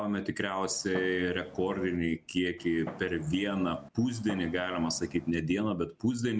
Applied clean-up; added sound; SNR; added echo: none; Fireworks; 15 dB; none.